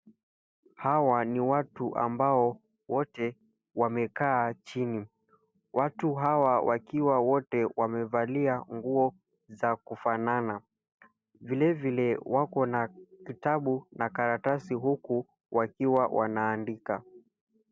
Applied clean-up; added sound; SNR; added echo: none; none; none; none.